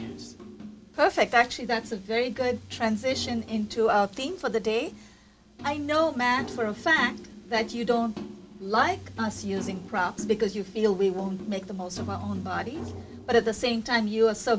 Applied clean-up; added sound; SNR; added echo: none; none; none; none.